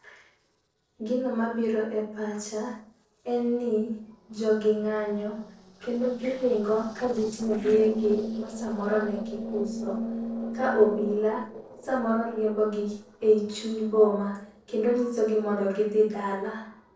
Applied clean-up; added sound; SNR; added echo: neural separator model SepFormer DNS4.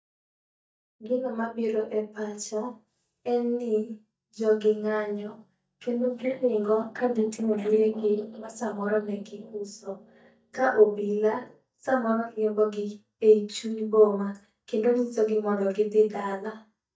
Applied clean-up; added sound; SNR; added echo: neural mask model DeepFilterNet 3.